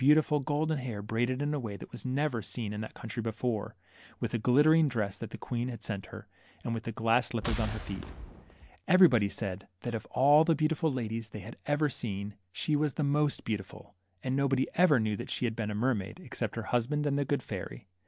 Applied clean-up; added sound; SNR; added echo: none; Boom; 8 dB; none.